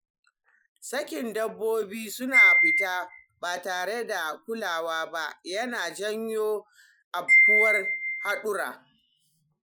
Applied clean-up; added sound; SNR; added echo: classical method Wiener filter.